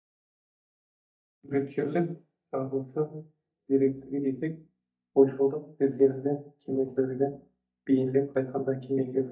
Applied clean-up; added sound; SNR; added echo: neural mask model DeepFilterNet 3.